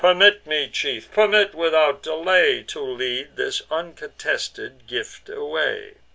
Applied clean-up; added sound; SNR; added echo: none; none; none; none.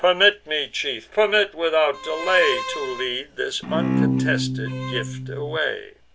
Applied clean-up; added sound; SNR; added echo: none; Bowed string instrument; 2 dB; none.